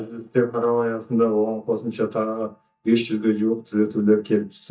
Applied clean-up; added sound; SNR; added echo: neural mask model DeepFilterNet 3.